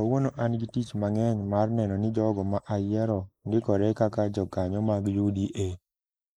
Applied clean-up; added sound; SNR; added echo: neural mask model Resemble Enhance denoiser.